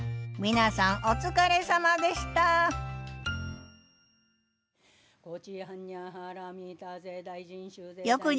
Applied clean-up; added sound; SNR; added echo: none; none; none; none.